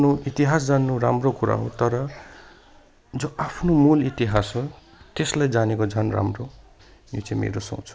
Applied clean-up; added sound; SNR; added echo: none; none; none; none.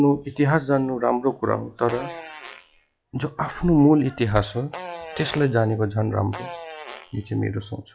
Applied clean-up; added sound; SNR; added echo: classical method log-MMSE.